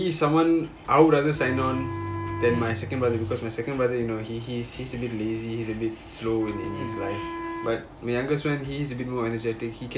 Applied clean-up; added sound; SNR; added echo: none; Bowed string instrument + Wind instrument, woodwind instrument; 9 dB; none.